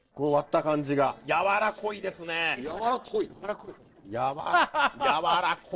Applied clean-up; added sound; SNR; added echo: neural separator model SepFormer DNS4.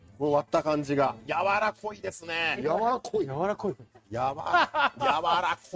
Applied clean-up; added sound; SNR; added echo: neural mask model RNNoise.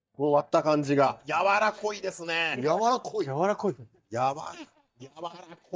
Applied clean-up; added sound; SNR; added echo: neural mask model DeepFilterNet 3.